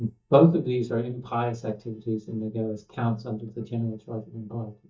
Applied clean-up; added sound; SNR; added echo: neural mask model DeepFilterNet 3.